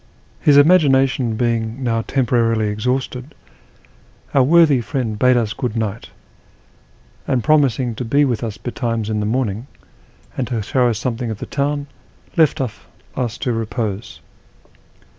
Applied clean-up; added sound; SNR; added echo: none; none; none; none.